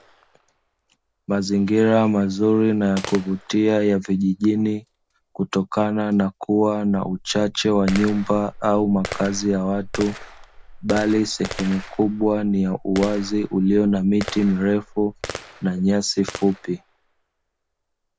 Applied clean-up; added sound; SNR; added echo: none; Gunshot, gunfire; 16 dB; none.